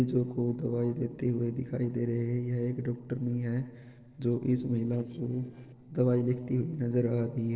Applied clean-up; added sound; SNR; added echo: neural separator model SepFormer DNS4.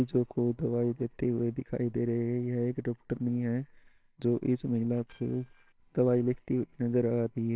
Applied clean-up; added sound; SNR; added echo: neural separator model SepFormer WHAMR!.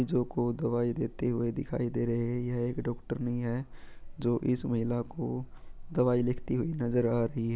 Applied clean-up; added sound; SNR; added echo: none; none; none; none.